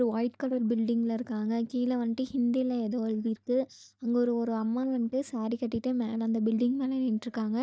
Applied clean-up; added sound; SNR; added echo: neural mask model DeepFilterNet 3.